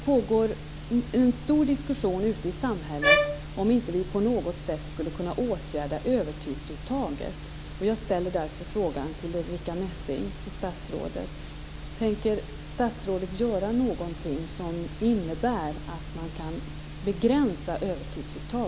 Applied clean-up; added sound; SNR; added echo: none; Bowed string instrument; -2 dB; none.